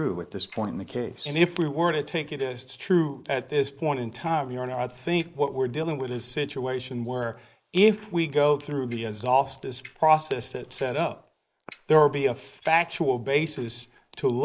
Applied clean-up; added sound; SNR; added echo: neural mask model Resemble Enhance denoiser.